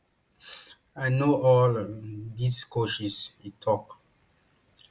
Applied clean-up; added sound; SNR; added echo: none; none; none; none.